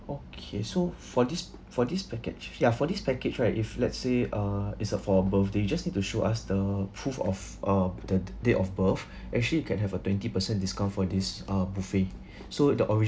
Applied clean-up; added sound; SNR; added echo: none; none; none; none.